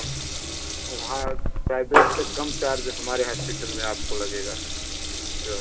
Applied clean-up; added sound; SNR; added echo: none; Water tap, faucet / Liquid; -4 dB; reverberation time 1.7 s.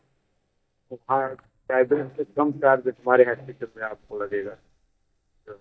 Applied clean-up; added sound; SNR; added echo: neural mask model DeepFilterNet 3.